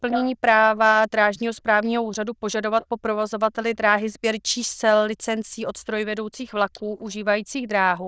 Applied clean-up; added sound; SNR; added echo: neural diffusion model UNIVERSE++.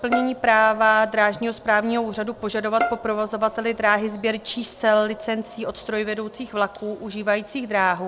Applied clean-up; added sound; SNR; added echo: none; Bowed string instrument; 11 dB; none.